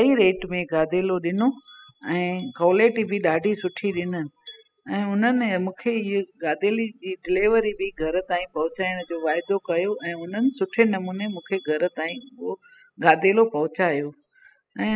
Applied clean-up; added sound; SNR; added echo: classical method spectral subtraction.